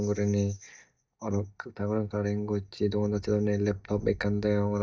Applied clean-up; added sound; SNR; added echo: neural mask model DeepFilterNet 3.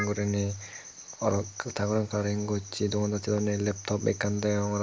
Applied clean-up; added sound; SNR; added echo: none; none; none; none.